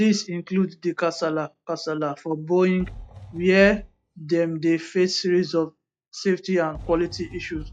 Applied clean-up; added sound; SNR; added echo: classical method log-MMSE.